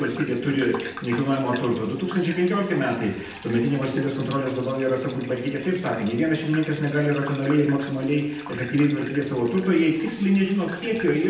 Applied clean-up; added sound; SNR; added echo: none; Bathtub (filling or washing) / Gurgling; 16 dB; reverberation time 0.9 s.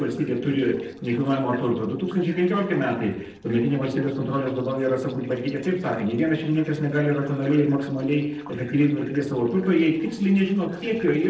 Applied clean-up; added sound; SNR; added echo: neural separator model SepFormer DNS4.